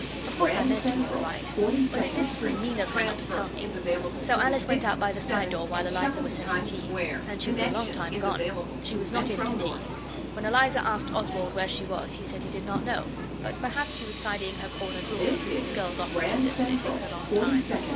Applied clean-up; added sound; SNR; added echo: none; Subway, metro, underground; -2 dB; none.